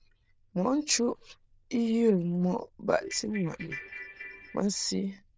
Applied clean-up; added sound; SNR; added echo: neural diffusion model UNIVERSE++.